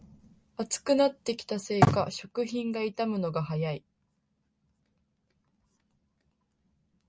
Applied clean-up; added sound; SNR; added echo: none; none; none; none.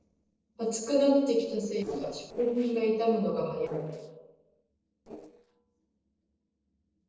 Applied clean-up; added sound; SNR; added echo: neural separator model SepFormer DNS4.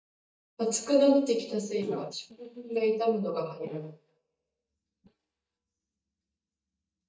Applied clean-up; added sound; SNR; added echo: neural mask model DeepFilterNet 3.